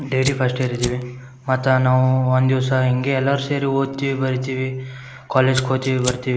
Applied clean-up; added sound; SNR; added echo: none; Fire; 17 dB; none.